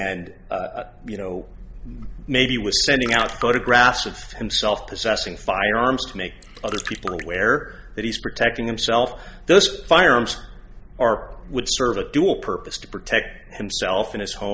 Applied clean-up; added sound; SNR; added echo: none; Trickle, dribble; 14 dB; none.